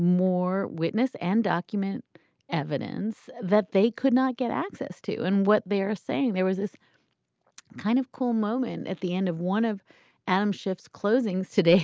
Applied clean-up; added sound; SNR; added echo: none; none; none; none.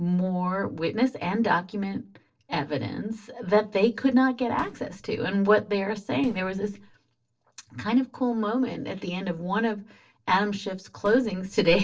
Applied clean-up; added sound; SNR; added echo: neural separator model SepFormer DNS4.